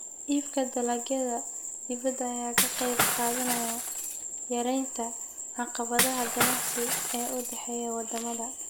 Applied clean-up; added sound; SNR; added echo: none; Shatter / Crushing; -1 dB; none.